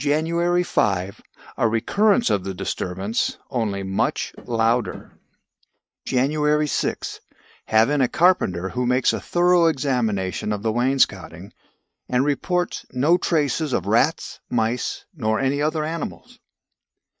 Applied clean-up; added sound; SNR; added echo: neural mask model RNNoise.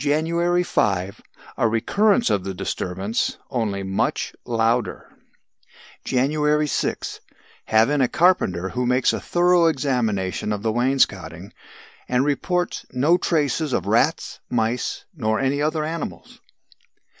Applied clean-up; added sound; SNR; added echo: none; none; none; none.